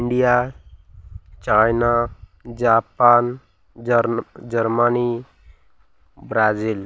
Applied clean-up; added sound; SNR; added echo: none; none; none; none.